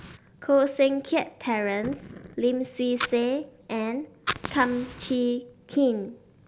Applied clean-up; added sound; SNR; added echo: none; Fire; 13 dB; none.